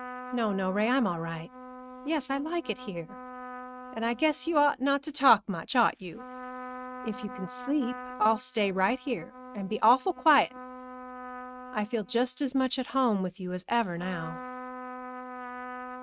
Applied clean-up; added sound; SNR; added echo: neural mask model RNNoise.